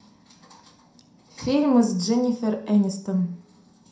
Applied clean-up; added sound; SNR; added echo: none; none; none; reverberation time 0.4 s.